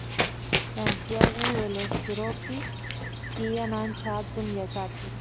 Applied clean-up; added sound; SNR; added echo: none; Run; -3 dB; none.